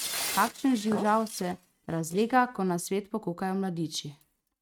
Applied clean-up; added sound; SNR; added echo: neural mask model RNNoise.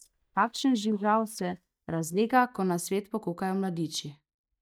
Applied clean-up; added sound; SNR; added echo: neural mask model DeepFilterNet 3.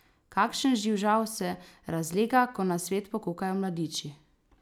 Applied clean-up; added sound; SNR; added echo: none; none; none; none.